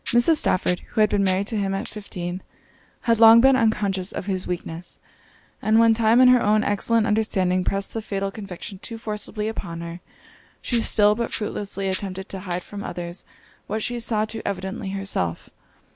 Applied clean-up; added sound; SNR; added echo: none; Rattle (instrument); 10 dB; none.